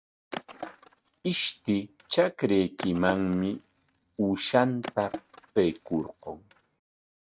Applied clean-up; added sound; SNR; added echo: neural mask model RNNoise.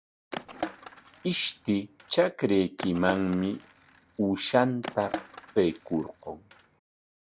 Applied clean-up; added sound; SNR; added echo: none; Skateboard; 12 dB; none.